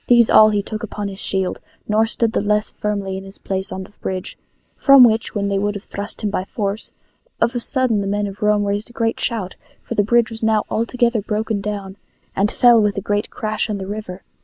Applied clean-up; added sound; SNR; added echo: neural mask model Resemble Enhance denoiser.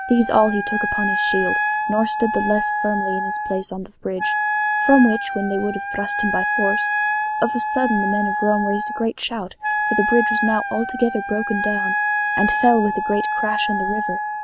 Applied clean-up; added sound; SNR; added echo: none; Wind instrument, woodwind instrument; 0 dB; none.